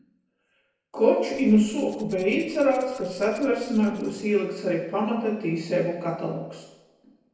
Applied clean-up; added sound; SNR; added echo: neural separator model SepFormer DNS4.